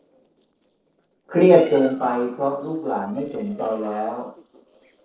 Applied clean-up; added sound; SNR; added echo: neural separator model SepFormer DNS4.